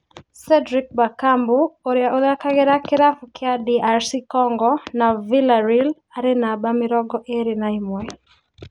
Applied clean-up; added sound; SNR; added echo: none; none; none; none.